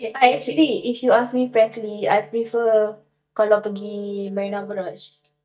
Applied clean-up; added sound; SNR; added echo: neural mask model DeepFilterNet 3.